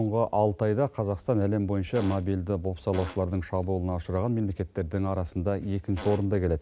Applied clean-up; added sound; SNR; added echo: none; Fart; 14 dB; none.